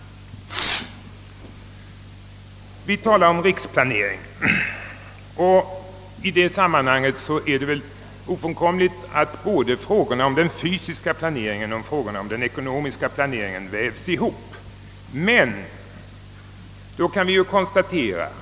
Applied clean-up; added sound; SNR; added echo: none; Fireworks; 4 dB; none.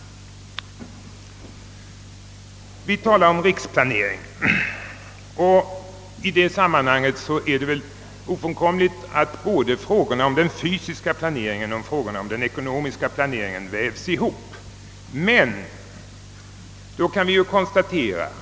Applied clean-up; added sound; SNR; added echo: none; none; none; none.